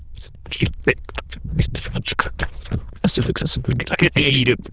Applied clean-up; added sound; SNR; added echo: neural diffusion model UNIVERSE++.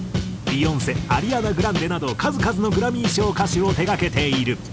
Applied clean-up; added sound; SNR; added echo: none; Tick-tock; 12 dB; none.